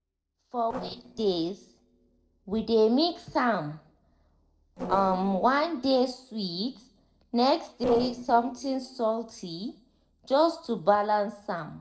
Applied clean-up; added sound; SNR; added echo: neural separator model SepFormer DNS4.